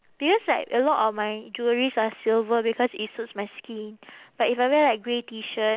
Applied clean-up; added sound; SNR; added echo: none; none; none; none.